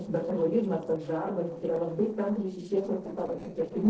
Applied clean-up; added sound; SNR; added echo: neural separator model SepFormer DNS4.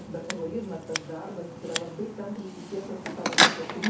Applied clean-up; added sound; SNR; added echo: none; Scissors; -5 dB; reverberation time 0.5 s.